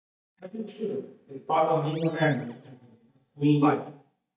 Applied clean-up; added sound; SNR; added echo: neural mask model DeepFilterNet 3.